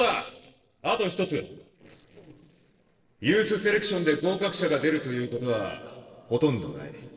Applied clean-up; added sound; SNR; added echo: neural separator model SepFormer DNS4.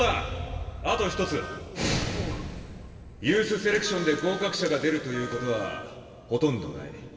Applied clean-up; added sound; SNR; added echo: none; Wind instrument, woodwind instrument; 13 dB; reverberation time 2.3 s.